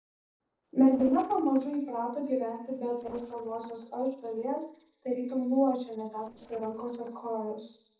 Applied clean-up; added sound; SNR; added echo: neural separator model SepFormer DNS4.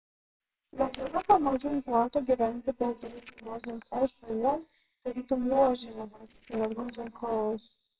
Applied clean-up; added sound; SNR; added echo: neural separator model SepFormer WHAMR!.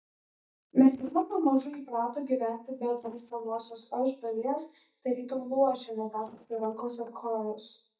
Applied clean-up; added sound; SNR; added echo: neural mask model DeepFilterNet 3.